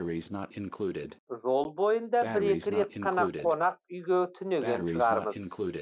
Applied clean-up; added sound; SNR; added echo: none; Breathing; 7 dB; none.